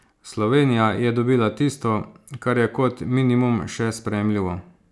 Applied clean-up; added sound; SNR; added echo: none; none; none; none.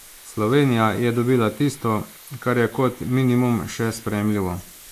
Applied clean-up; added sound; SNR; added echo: neural mask model Resemble Enhance denoiser.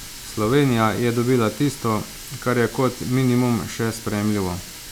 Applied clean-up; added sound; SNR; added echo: none; Water tap, faucet; 15 dB; none.